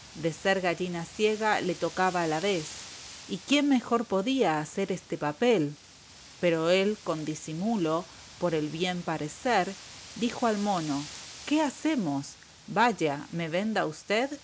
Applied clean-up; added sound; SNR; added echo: none; Wind; 19 dB; none.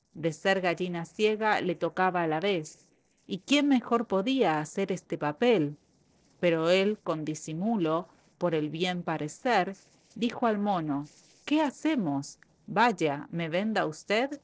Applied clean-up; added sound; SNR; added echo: neural separator model SepFormer DNS4.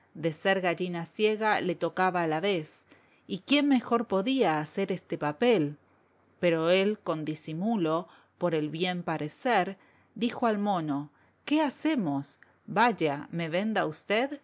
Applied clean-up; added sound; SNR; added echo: none; none; none; none.